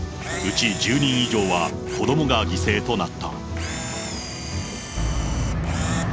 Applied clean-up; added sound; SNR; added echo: none; Camera; 12 dB; none.